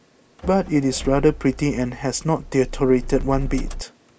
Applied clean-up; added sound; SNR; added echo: none; Motor vehicle (road); 9 dB; none.